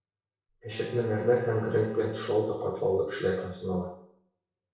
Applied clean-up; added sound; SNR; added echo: neural separator model SepFormer DNS4.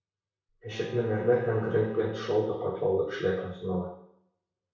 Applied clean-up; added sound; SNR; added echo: none; Bowed string instrument; 13 dB; reverberation time 0.6 s.